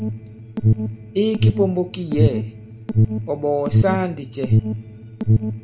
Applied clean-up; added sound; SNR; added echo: none; Alarm; -4 dB; none.